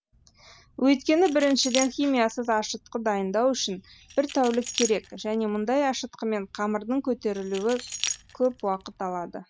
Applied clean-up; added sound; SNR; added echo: none; Keys jangling; 13 dB; none.